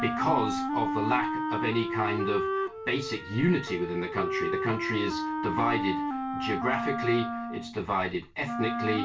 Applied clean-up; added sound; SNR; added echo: none; Wind instrument, woodwind instrument; 2 dB; reverberation time 0.2 s.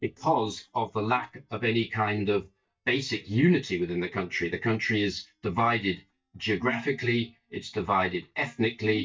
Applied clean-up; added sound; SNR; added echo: neural mask model DeepFilterNet 3.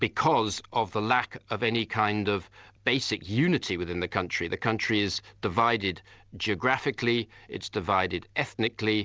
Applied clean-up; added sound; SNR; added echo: none; none; none; none.